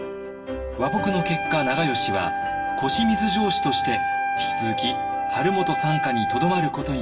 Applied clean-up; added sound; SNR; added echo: none; Wind instrument, woodwind instrument; 1 dB; reverberation time 0.4 s.